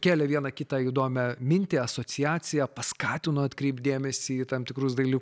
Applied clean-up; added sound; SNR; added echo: none; none; none; none.